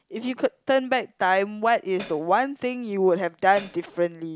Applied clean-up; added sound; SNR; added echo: none; Hi-hat; 15 dB; none.